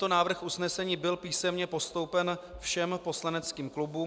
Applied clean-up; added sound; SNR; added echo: none; none; none; none.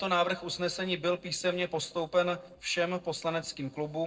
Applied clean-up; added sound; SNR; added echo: neural separator model SepFormer DNS4.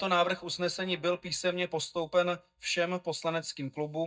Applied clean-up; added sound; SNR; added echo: neural mask model DeepFilterNet 3.